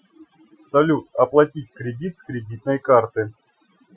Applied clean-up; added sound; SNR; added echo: classical method Wiener filter.